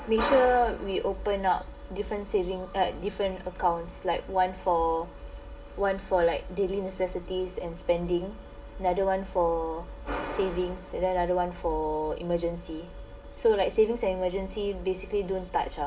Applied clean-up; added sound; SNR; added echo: none; none; none; reverberation time 0.2 s.